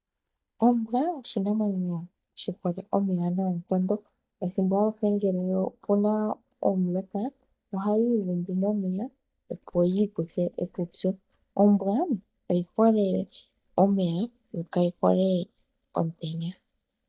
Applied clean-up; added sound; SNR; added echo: neural mask model DeepFilterNet 3.